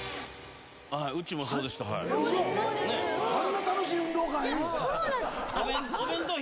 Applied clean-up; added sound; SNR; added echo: none; Meow; 16 dB; none.